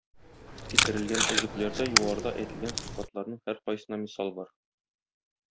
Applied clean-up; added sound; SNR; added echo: none; Packing tape, duct tape; -5 dB; none.